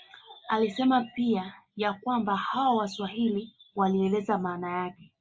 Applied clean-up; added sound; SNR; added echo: none; none; none; none.